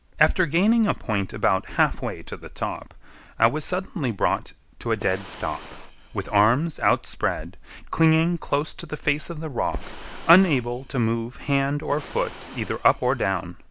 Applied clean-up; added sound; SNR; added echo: none; Fire; 18 dB; none.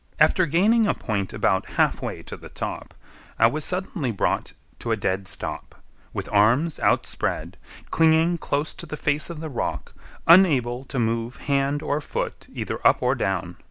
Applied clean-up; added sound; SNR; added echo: none; none; none; none.